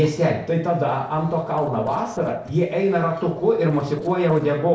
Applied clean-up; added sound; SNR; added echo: neural separator model SepFormer DNS4.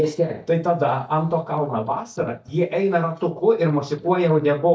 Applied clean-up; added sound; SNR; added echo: neural mask model DeepFilterNet 3.